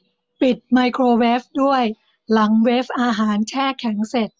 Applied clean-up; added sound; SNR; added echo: none; none; none; none.